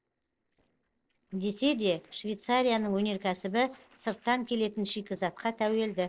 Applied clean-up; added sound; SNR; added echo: neural separator model SepFormer DNS4.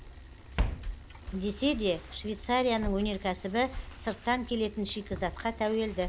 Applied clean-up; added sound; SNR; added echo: none; Walk, footsteps + Bicycle; 7 dB; none.